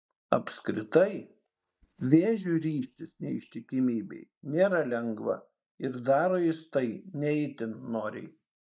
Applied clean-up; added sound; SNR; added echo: neural mask model DeepFilterNet 3.